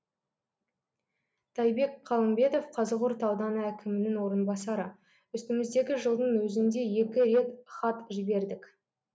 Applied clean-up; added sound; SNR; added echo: none; none; none; none.